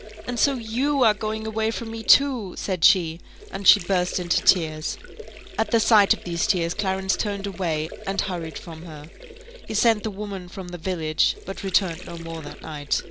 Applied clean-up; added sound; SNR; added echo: none; Sink (filling or washing) / Water; 16 dB; none.